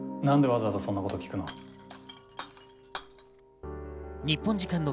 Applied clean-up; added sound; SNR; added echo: none; Shatter; 13 dB; none.